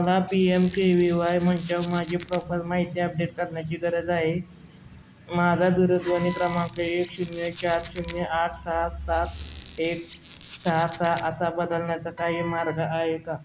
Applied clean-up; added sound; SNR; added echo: none; Squeak + Wind instrument, woodwind instrument; 18 dB; none.